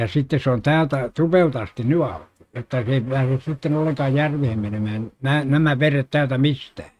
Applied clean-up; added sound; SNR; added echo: neural mask model RNNoise.